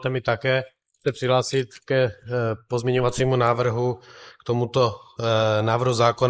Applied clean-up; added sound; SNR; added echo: neural mask model Resemble Enhance denoiser.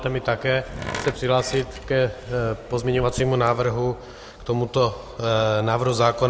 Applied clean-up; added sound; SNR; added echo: none; Tools; 13 dB; none.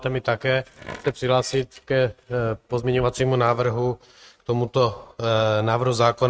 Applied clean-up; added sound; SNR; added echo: neural mask model RNNoise.